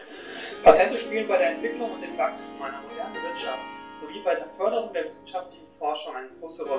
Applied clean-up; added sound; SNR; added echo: none; Harp; 13 dB; reverberation time 0.3 s.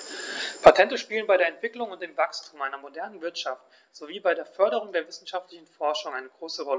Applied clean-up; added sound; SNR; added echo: none; none; none; none.